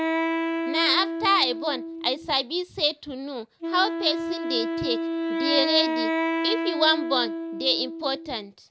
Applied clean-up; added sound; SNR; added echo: none; Wind instrument, woodwind instrument; 2 dB; none.